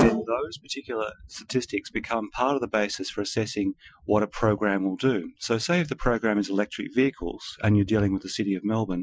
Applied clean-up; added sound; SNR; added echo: classical method Wiener filter.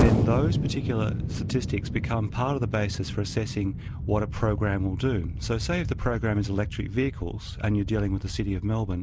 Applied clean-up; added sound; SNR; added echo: none; Explosion; 2 dB; none.